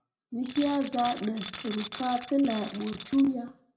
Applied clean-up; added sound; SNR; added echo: none; Tools; 10 dB; reverberation time 0.4 s.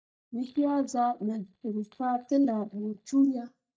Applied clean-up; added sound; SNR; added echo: neural mask model DeepFilterNet 3.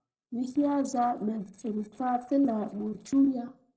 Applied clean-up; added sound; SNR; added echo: neural separator model SepFormer DNS4.